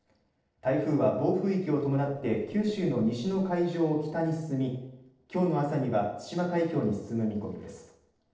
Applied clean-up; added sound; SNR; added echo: neural separator model SepFormer DNS4.